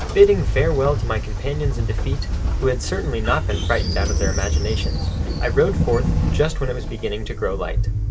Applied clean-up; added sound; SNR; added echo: none; Train; -1 dB; none.